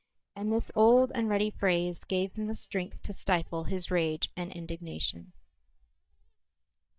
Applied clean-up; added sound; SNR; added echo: neural mask model DeepFilterNet 3.